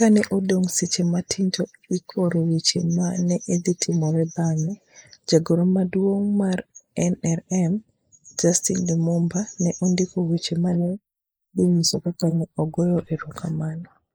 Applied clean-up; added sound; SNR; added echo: neural mask model Resemble Enhance denoiser.